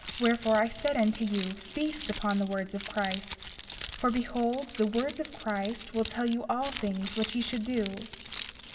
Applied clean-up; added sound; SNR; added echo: none; Keys jangling; 4 dB; reverberation time 1.6 s.